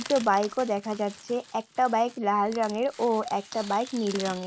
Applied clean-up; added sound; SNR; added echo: none; Crushing; 17 dB; none.